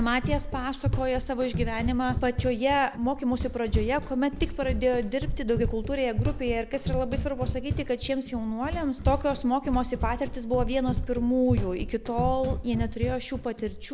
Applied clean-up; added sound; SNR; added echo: none; Run; 3 dB; none.